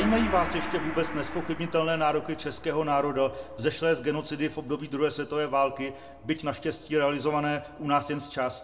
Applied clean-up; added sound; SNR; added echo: none; Gong; 11 dB; reverberation time 0.4 s.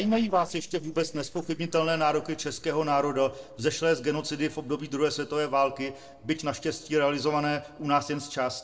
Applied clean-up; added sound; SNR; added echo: neural separator model SepFormer DNS4.